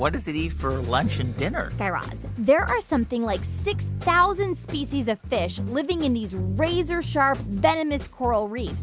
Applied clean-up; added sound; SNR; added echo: none; none; none; none.